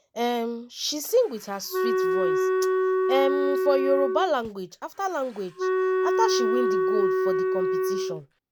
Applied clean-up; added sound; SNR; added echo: none; Wind instrument, woodwind instrument; -3 dB; none.